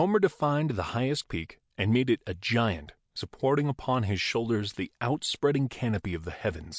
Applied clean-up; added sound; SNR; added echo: none; none; none; none.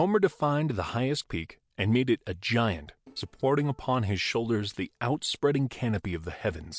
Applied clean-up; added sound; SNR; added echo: neural separator model SepFormer DNS4.